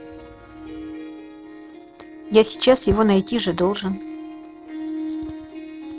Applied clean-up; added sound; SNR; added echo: neural separator model SepFormer DNS4.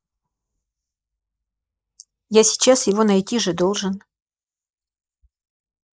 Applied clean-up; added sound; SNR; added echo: neural mask model Resemble Enhance denoiser.